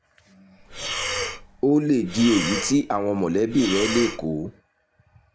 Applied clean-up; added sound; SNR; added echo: none; Breathing; 7 dB; none.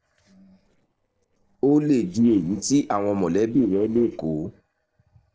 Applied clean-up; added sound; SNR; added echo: neural separator model SepFormer DNS4.